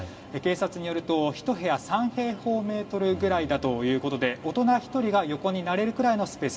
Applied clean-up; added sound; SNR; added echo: none; none; none; reverberation time 0.4 s.